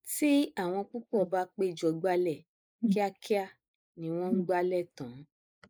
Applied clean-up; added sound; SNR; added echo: neural mask model Resemble Enhance denoiser.